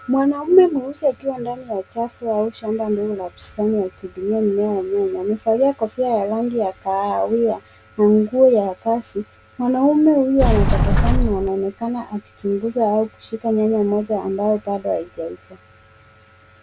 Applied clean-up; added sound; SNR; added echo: none; Sliding door; -4 dB; none.